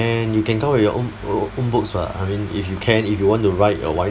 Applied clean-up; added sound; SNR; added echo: none; none; none; none.